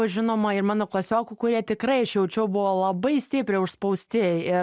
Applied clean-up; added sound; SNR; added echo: none; none; none; none.